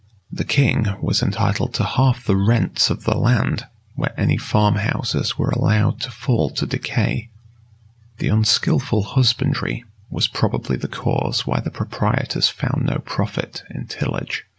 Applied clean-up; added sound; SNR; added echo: none; none; none; none.